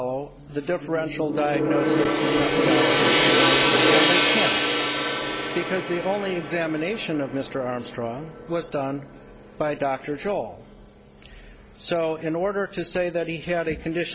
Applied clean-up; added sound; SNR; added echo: none; Gong; -3 dB; none.